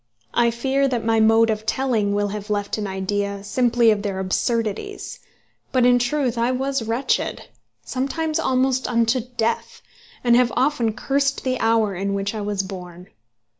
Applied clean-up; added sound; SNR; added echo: none; none; none; none.